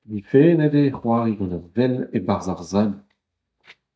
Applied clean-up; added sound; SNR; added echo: neural mask model DeepFilterNet 3.